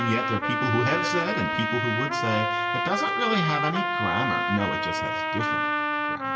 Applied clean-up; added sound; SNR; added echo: none; Trumpet; -2 dB; reverberation time 0.8 s.